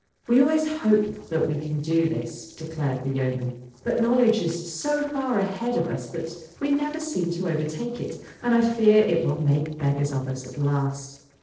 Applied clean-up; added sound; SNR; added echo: neural separator model SepFormer DNS4.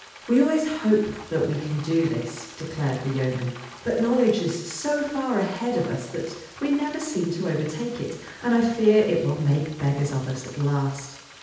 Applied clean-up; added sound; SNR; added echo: none; Frying (food); 19 dB; reverberation time 0.8 s.